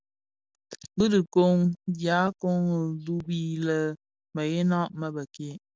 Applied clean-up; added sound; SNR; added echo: none; none; none; none.